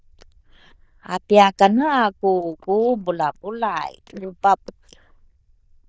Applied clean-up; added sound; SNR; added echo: neural diffusion model UNIVERSE++.